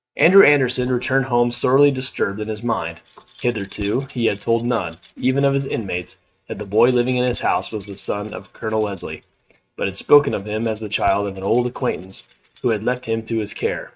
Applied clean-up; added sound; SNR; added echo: neural mask model RNNoise.